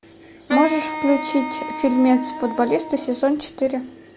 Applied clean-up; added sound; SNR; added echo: none; Wind instrument, woodwind instrument; 8 dB; none.